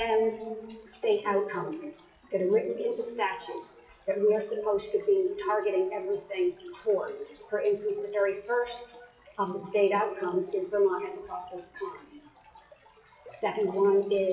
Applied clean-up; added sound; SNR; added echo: classical method WPE with log-MMSE.